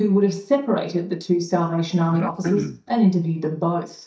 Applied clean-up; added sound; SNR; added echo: neural mask model DeepFilterNet 3.